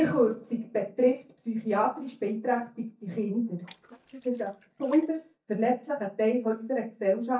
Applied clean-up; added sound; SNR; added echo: neural mask model DeepFilterNet 3.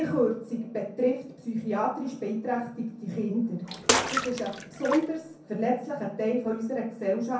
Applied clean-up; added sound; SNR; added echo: none; Bathtub (filling or washing) / Water / Splash, splatter; 1 dB; reverberation time 0.5 s.